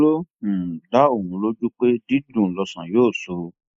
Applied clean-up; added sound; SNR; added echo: neural mask model Resemble Enhance denoiser.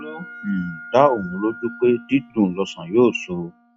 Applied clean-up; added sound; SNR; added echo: classical method log-MMSE.